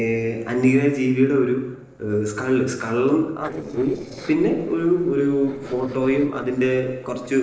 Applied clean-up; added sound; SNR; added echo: neural separator model SepFormer DNS4.